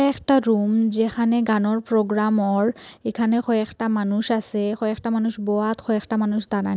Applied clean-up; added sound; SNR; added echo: none; none; none; none.